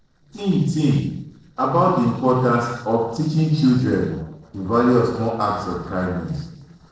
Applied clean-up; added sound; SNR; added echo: neural separator model SepFormer DNS4.